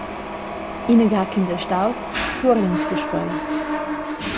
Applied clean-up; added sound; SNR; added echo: none; Mechanisms; 4 dB; none.